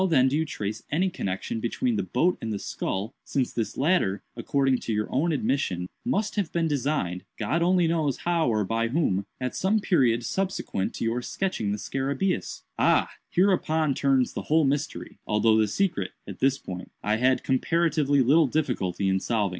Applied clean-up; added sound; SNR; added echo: none; none; none; none.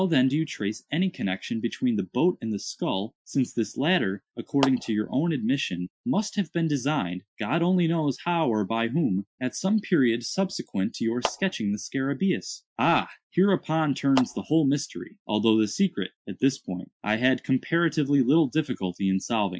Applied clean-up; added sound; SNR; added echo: classical method Wiener filter.